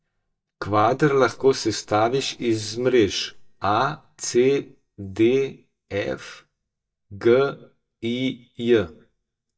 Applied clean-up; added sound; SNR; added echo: neural mask model DeepFilterNet 3.